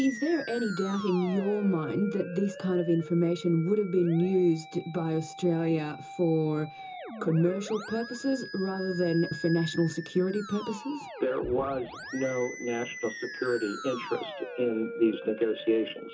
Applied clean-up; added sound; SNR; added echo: none; Musical instrument; 13 dB; reverberation time 0.2 s.